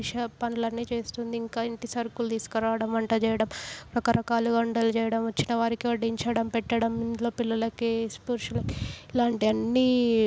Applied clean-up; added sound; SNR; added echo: none; none; none; none.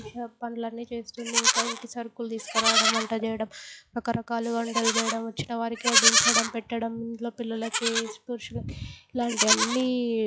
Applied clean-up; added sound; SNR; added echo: classical method log-MMSE.